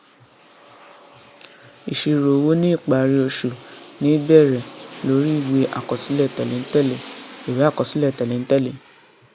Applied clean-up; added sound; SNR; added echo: none; Aircraft; 20 dB; none.